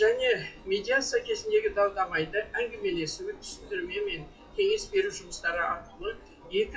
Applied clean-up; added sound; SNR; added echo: classical method WPE with log-MMSE.